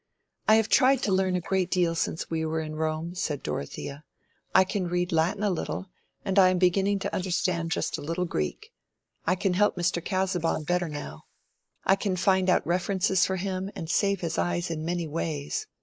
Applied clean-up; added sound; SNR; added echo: neural mask model Resemble Enhance denoiser.